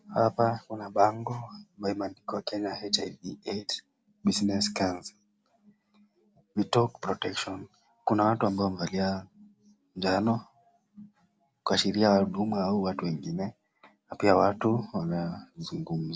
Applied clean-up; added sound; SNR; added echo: none; none; none; none.